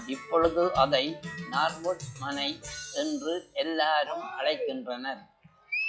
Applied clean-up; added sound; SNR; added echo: classical method log-MMSE.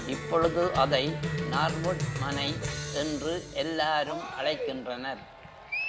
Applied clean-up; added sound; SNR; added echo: none; Cheering; 4 dB; none.